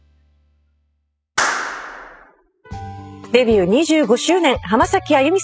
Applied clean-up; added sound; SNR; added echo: classical method spectral subtraction.